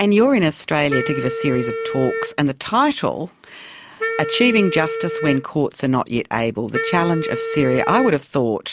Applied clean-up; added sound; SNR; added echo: none; Wind instrument, woodwind instrument; 7 dB; none.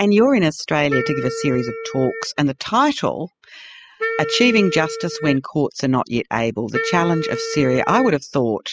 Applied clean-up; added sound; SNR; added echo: classical method spectral subtraction.